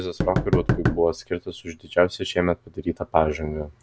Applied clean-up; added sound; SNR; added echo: none; Knock; 1 dB; none.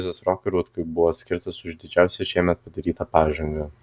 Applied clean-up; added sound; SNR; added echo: none; none; none; none.